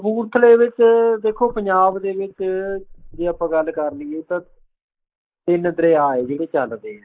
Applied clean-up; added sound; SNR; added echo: neural mask model Resemble Enhance denoiser.